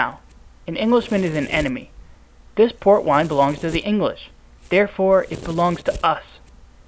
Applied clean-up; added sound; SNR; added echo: none; Domestic sounds, home sounds; 18 dB; none.